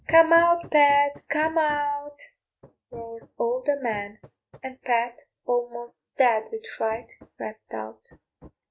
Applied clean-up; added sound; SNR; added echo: neural mask model RNNoise.